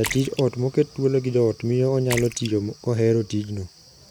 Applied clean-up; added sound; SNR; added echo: none; Splash, splatter; 15 dB; none.